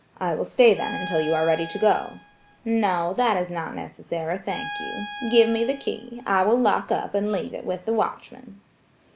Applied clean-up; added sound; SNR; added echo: none; Bowed string instrument; 13 dB; none.